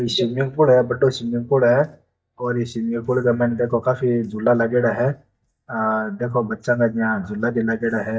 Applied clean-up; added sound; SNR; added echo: neural mask model DeepFilterNet 3.